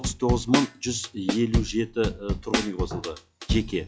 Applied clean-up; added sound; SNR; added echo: classical method log-MMSE.